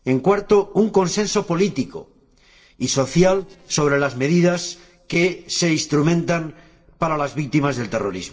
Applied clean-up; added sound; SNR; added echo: neural separator model SepFormer DNS4.